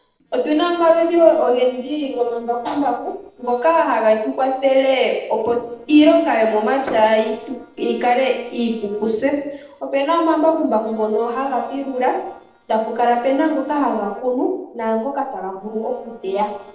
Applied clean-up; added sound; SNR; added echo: neural separator model SepFormer DNS4.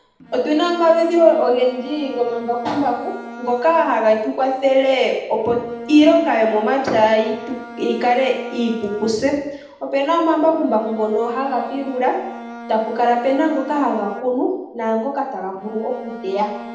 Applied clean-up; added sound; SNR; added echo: none; Bowed string instrument; 16 dB; reverberation time 0.8 s.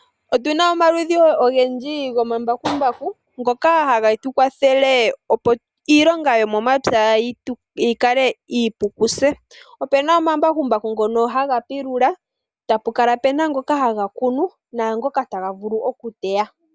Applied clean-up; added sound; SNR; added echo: none; none; none; none.